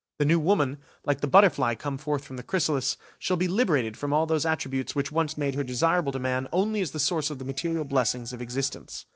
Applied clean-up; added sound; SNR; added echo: neural separator model SepFormer DNS4.